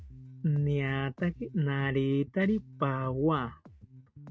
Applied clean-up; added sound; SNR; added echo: neural mask model RNNoise.